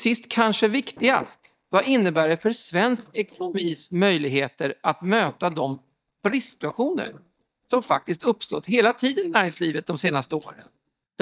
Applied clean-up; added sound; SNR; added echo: neural mask model DeepFilterNet 3.